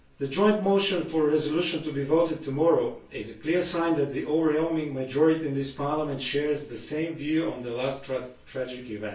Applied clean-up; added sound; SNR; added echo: none; none; none; reverberation time 0.3 s.